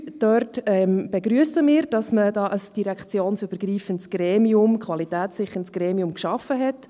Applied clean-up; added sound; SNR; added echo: none; none; none; none.